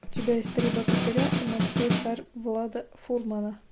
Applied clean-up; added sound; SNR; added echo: none; Snare drum; -2 dB; none.